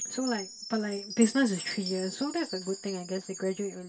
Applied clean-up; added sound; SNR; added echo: none; Chime; 10 dB; reverberation time 0.1 s.